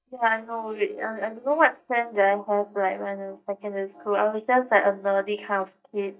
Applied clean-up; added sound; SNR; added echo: neural mask model DeepFilterNet 3.